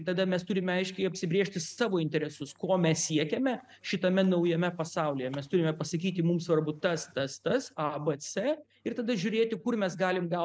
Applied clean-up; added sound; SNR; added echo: none; none; none; none.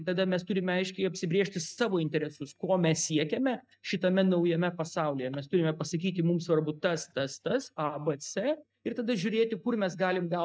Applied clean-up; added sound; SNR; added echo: neural mask model DeepFilterNet 3.